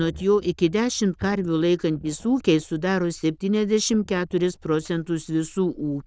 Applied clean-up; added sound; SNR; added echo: neural diffusion model UNIVERSE++.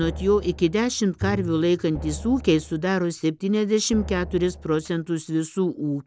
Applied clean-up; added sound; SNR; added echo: none; Bowed string instrument + Drum; 13 dB; none.